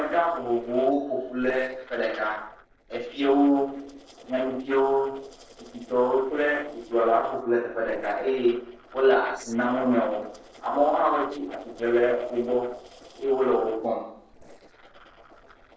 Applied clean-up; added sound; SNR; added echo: neural separator model SepFormer DNS4.